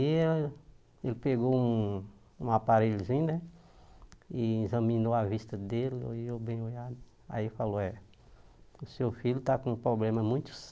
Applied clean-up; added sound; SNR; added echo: none; none; none; none.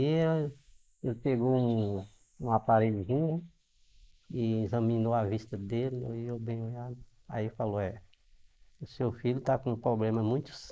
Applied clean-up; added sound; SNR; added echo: neural mask model Resemble Enhance denoiser.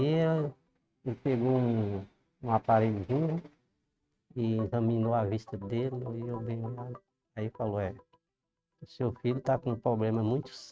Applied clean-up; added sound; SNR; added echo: neural mask model RNNoise.